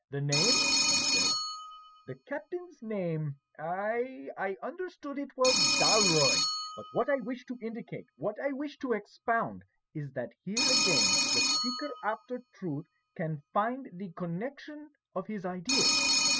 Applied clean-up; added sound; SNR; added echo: classical method spectral subtraction.